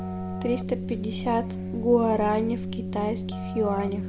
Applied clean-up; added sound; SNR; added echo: none; Keyboard (musical); 5 dB; none.